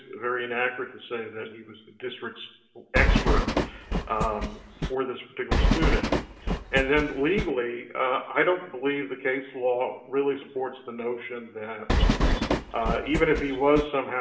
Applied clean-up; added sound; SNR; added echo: none; Train; -3 dB; reverberation time 0.7 s.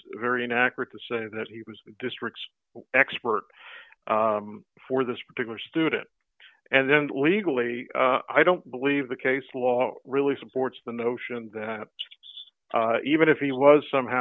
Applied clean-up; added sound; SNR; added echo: none; none; none; none.